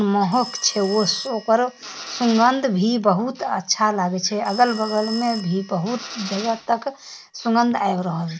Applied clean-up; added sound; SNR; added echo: none; Telephone + Drill; 16 dB; none.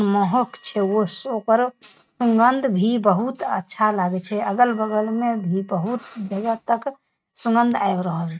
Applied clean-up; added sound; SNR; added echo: neural mask model RNNoise.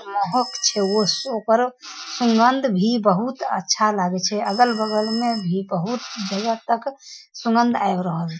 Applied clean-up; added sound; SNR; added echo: classical method Wiener filter.